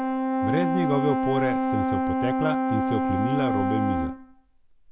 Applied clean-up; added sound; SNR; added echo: none; Brass instrument; -4 dB; none.